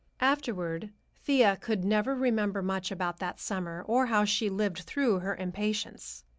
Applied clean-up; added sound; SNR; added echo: none; none; none; none.